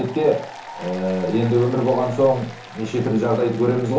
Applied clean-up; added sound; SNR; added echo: none; Applause; 17 dB; reverberation time 0.7 s.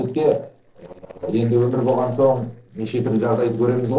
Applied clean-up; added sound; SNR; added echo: neural separator model SepFormer DNS4.